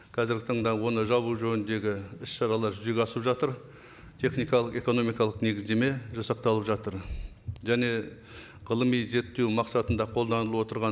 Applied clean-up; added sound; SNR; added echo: none; none; none; none.